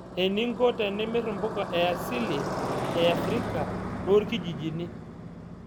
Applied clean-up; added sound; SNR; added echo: none; Motorcycle; 4 dB; none.